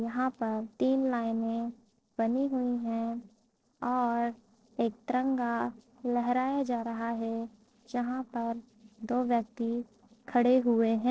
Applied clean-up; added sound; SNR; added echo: neural separator model SepFormer DNS4.